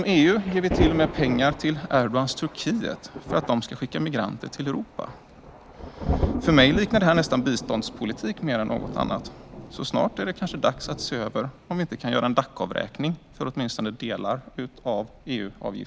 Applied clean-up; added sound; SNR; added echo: none; Thunder; 8 dB; none.